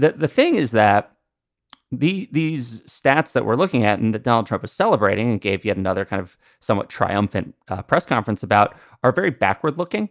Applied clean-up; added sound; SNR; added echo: none; none; none; none.